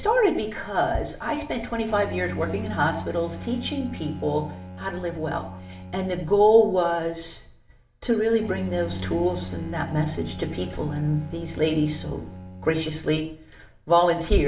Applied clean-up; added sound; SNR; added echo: none; Bowed string instrument; 12 dB; reverberation time 0.5 s.